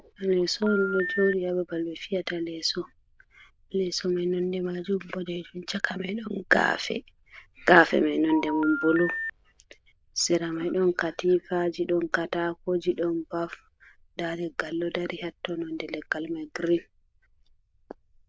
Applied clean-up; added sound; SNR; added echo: neural diffusion model UNIVERSE++.